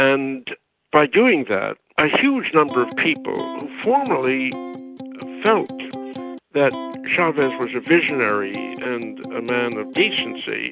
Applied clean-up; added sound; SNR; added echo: none; Electric guitar; 11 dB; none.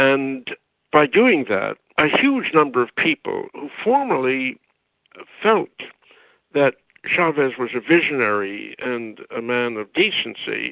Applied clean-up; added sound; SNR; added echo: none; none; none; none.